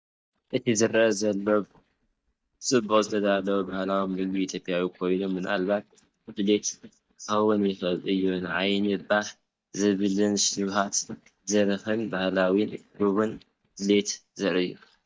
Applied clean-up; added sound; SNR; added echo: neural mask model DeepFilterNet 3.